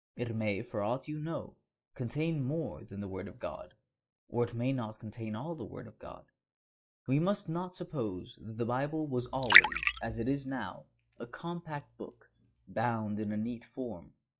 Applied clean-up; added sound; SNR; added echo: classical method log-MMSE.